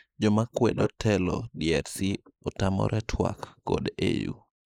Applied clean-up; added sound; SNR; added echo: neural mask model Resemble Enhance denoiser.